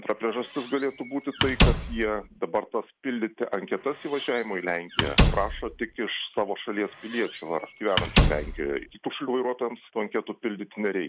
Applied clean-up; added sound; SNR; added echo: none; Squeak / Slam; -2 dB; none.